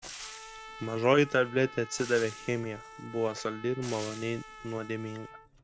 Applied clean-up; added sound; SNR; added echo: none; Frying (food) + Trumpet; 15 dB; none.